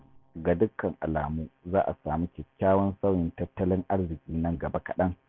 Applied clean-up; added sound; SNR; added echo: none; none; none; none.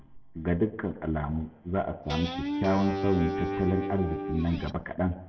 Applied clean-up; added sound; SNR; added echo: none; Guitar; 3 dB; reverberation time 0.9 s.